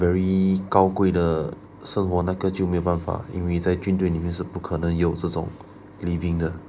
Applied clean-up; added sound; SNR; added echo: none; none; none; none.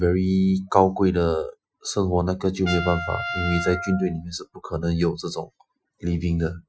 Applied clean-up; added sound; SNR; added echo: classical method Wiener filter.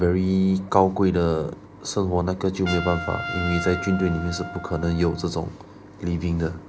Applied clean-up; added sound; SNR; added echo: none; Trumpet; 13 dB; none.